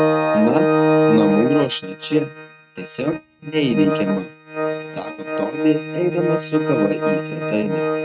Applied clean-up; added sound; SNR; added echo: neural mask model RNNoise.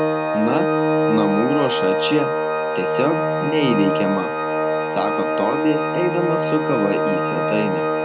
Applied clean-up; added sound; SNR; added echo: none; Organ; -3 dB; none.